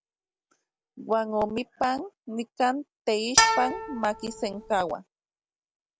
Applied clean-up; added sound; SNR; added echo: none; Bowed string instrument; -3 dB; none.